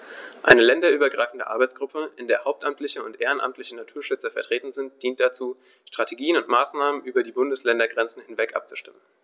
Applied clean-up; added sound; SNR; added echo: none; none; none; none.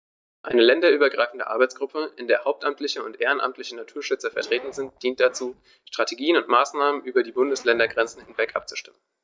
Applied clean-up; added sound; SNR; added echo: neural mask model DeepFilterNet 3.